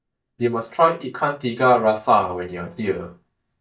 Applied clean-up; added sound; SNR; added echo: neural mask model DeepFilterNet 3.